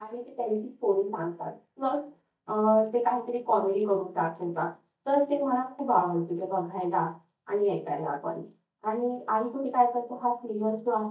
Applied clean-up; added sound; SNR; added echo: neural mask model DeepFilterNet 3.